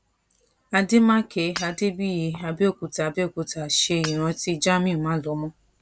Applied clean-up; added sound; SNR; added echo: none; Shatter / Hammer; 16 dB; none.